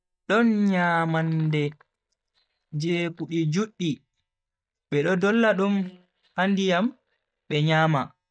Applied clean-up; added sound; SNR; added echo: neural mask model DeepFilterNet 3.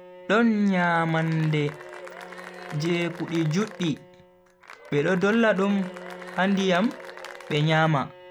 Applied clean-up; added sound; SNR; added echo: none; Bowed string instrument + Applause / Cheering; 16 dB; none.